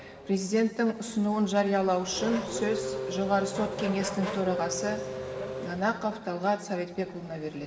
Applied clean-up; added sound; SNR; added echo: none; Race car, auto racing / Accelerating, revving, vroom; 8 dB; reverberation time 2.3 s.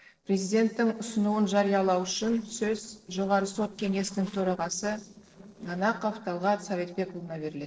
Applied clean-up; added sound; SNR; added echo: neural separator model SepFormer DNS4.